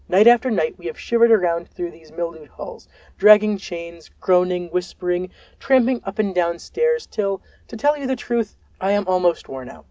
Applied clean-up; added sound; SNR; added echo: none; none; none; none.